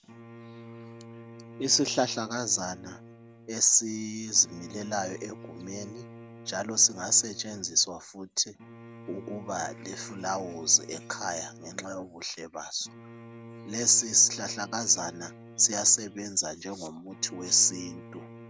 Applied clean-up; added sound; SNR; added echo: none; Bowed string instrument; 17 dB; none.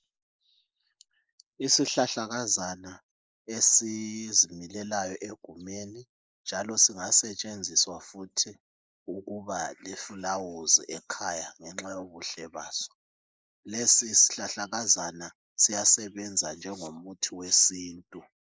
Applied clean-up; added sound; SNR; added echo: neural mask model Resemble Enhance denoiser.